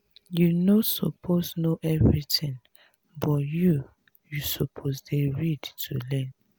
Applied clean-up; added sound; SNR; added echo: none; none; none; none.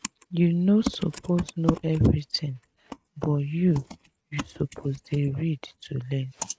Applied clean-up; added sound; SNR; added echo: neural mask model RNNoise.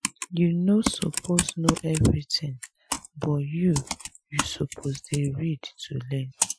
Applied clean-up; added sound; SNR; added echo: classical method Wiener filter.